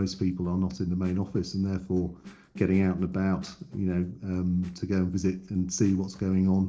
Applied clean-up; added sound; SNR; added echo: neural separator model SepFormer DNS4.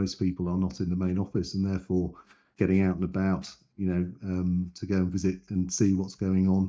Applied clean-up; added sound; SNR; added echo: neural mask model DeepFilterNet 3.